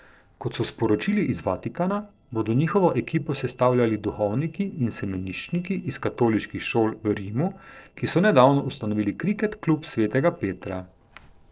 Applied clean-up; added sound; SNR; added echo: neural separator model SepFormer DNS4.